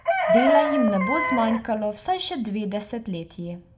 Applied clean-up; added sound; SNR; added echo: none; Chicken, rooster; 0 dB; reverberation time 0.5 s.